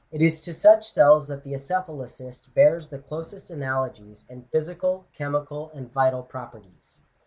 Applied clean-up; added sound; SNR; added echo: none; none; none; none.